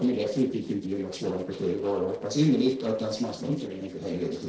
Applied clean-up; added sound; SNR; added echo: neural separator model SepFormer DNS4.